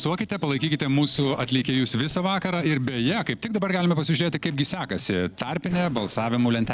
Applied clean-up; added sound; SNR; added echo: neural separator model SepFormer DNS4.